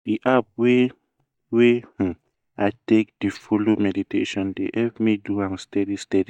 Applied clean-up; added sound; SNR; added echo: neural mask model DeepFilterNet 3.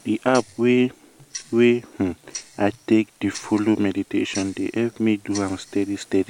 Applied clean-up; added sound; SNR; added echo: none; Tick-tock; 20 dB; none.